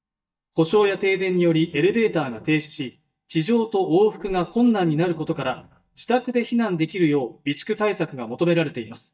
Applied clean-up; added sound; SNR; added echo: neural mask model DeepFilterNet 3.